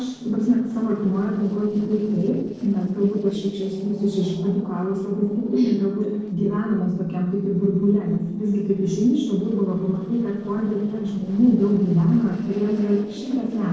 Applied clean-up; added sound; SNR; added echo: neural separator model SepFormer DNS4.